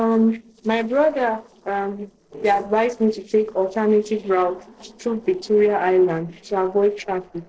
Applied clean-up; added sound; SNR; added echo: neural separator model SepFormer DNS4.